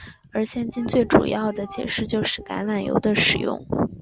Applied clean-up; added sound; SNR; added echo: none; none; none; none.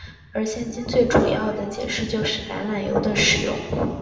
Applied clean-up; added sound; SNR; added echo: none; none; none; reverberation time 1.1 s.